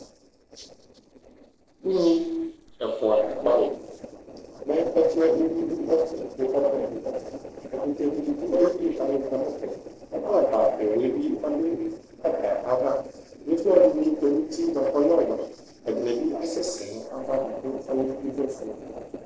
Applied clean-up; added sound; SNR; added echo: neural separator model SepFormer DNS4.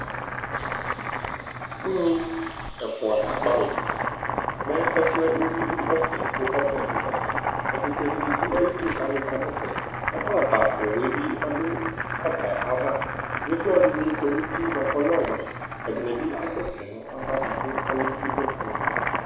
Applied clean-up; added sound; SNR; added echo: none; Boiling; 2 dB; reverberation time 0.8 s.